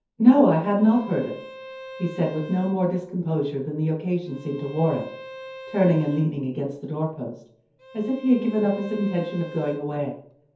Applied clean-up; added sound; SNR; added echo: none; Bowed string instrument; 19 dB; reverberation time 0.5 s.